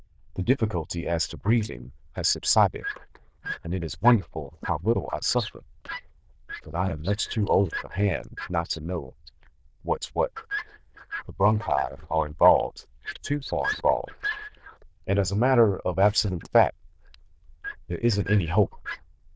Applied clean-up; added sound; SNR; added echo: neural diffusion model UNIVERSE++.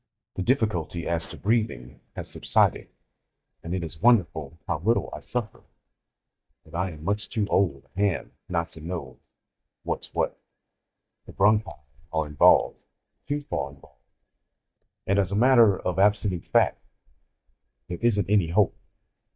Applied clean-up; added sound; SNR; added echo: neural mask model DeepFilterNet 3.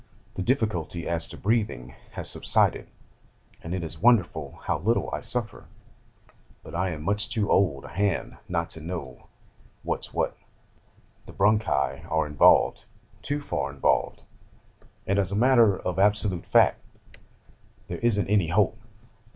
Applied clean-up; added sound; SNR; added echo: none; none; none; none.